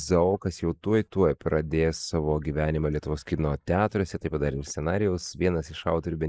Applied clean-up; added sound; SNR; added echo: neural mask model Resemble Enhance denoiser.